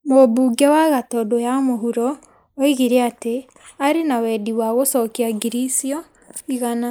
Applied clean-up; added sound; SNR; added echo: neural mask model Resemble Enhance denoiser.